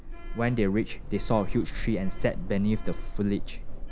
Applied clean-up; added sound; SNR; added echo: none; Sliding door; 1 dB; none.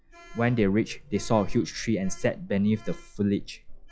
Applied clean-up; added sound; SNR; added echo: classical method log-MMSE.